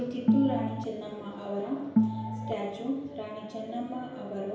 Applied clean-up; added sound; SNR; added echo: none; Organ; -3 dB; reverberation time 0.9 s.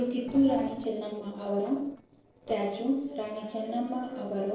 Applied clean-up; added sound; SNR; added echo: neural separator model SepFormer DNS4.